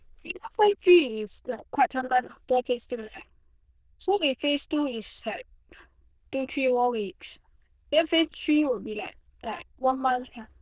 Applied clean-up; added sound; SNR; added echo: neural diffusion model UNIVERSE++.